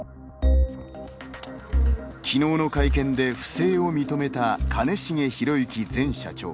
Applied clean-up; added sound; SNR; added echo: none; none; none; none.